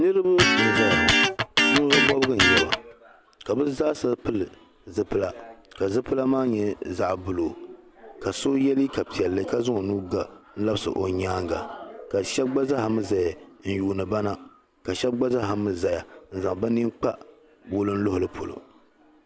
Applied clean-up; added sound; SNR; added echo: none; Electric guitar; -4 dB; none.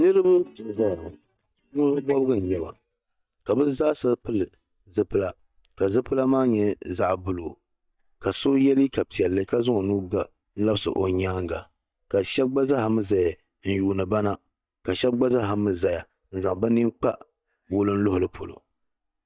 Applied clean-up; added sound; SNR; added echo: neural mask model DeepFilterNet 3.